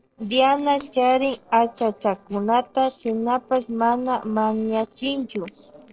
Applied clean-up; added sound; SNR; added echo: neural separator model SepFormer DNS4.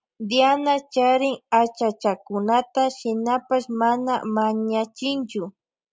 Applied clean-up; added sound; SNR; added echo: none; none; none; none.